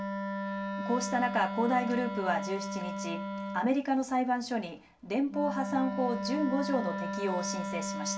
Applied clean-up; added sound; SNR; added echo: none; Wind instrument, woodwind instrument; 4 dB; reverberation time 0.2 s.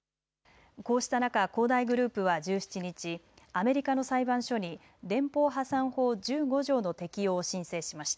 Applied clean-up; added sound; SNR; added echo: none; none; none; none.